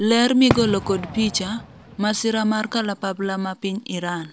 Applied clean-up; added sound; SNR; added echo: none; Fireworks; 9 dB; none.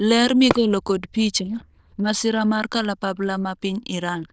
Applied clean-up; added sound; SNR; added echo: neural diffusion model UNIVERSE++.